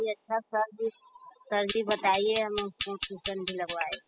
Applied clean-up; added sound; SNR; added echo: classical method spectral subtraction.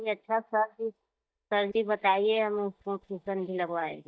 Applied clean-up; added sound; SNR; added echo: neural mask model DeepFilterNet 3.